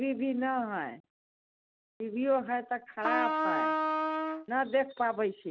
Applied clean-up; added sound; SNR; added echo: none; Trumpet; -1 dB; none.